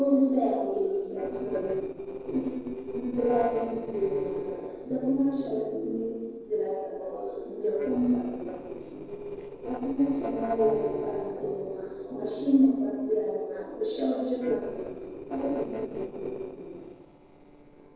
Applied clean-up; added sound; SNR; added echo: neural separator model SepFormer DNS4.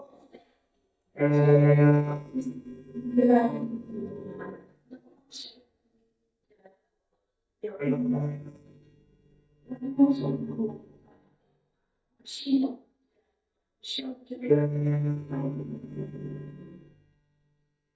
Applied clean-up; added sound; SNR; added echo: neural mask model DeepFilterNet 3.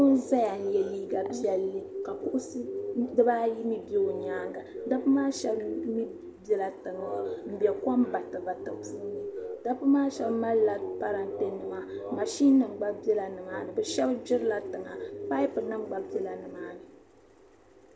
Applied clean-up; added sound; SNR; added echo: none; none; none; none.